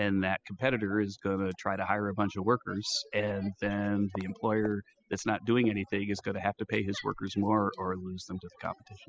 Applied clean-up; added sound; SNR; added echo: classical method spectral subtraction.